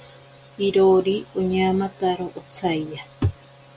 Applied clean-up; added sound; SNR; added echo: none; none; none; none.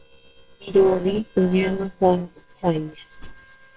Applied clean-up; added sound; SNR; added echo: neural separator model SepFormer WHAMR!.